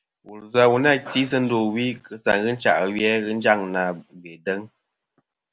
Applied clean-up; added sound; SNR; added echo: none; none; none; none.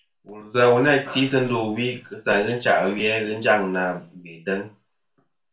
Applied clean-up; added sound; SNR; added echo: none; none; none; reverberation time 0.3 s.